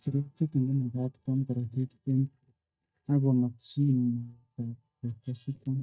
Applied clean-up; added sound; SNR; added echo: neural mask model DeepFilterNet 3.